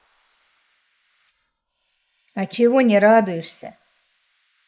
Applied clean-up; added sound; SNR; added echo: neural mask model Resemble Enhance denoiser.